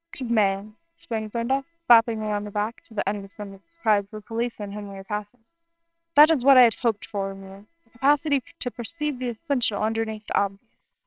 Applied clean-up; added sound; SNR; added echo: neural separator model SepFormer WHAMR!.